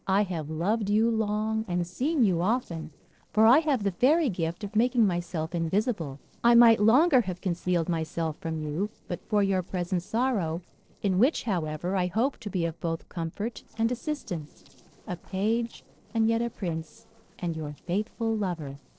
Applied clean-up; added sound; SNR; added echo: neural separator model SepFormer DNS4.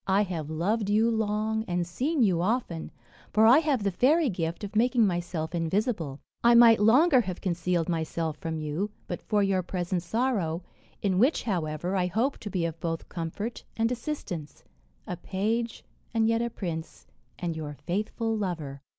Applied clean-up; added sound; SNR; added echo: none; none; none; none.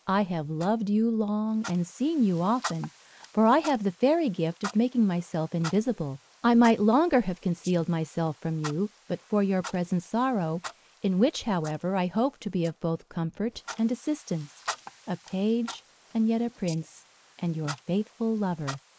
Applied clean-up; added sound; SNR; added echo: neural mask model Resemble Enhance denoiser.